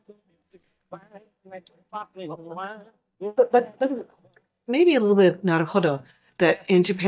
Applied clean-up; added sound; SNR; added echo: neural mask model DeepFilterNet 3.